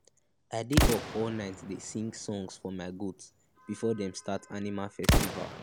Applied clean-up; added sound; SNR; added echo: none; Explosion; -2 dB; none.